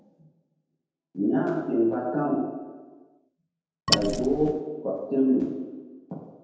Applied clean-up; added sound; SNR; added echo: none; Wood; 0 dB; reverberation time 1.1 s.